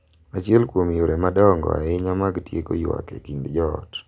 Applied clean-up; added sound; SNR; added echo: none; none; none; none.